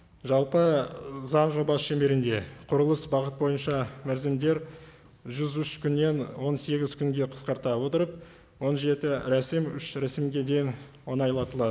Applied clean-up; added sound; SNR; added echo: none; none; none; none.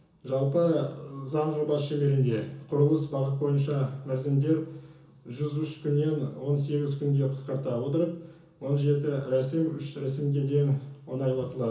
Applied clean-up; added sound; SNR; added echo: none; none; none; reverberation time 0.7 s.